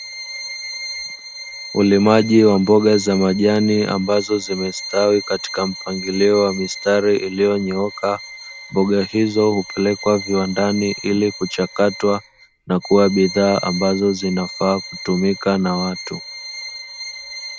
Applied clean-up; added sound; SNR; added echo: none; Bowed string instrument; 13 dB; none.